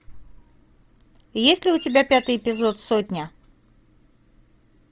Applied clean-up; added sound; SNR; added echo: none; Bird vocalization, bird call, bird song; 18 dB; none.